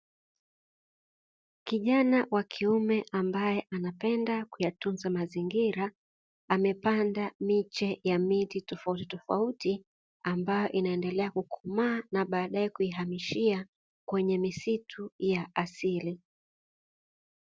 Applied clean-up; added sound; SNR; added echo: none; none; none; none.